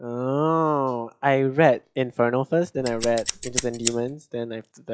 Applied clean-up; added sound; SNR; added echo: classical method log-MMSE.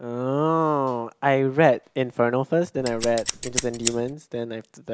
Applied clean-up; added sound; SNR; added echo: none; Scissors; 7 dB; none.